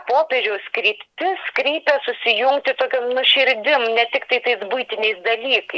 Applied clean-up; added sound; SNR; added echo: none; none; none; none.